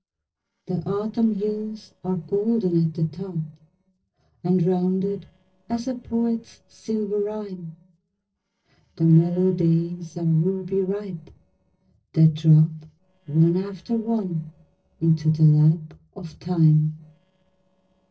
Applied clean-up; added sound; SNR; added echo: neural separator model SepFormer DNS4.